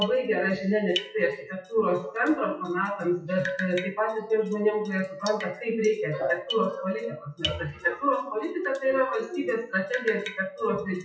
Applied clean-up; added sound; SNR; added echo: classical method WPE with log-MMSE.